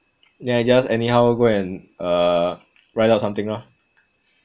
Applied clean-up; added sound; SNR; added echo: none; none; none; none.